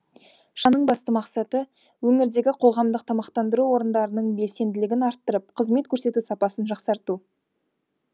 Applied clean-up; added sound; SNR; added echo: none; none; none; none.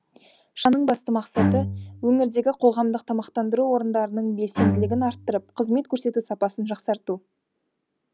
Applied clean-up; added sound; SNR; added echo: none; Bowed string instrument; 3 dB; none.